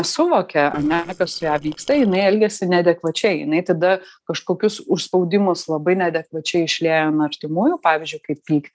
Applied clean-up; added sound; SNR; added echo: neural separator model SepFormer DNS4.